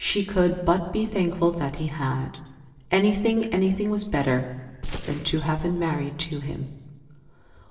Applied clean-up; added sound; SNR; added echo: neural separator model SepFormer DNS4.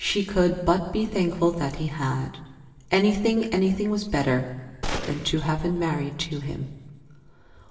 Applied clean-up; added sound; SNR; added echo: none; Gunshot, gunfire; 8 dB; reverberation time 1.2 s.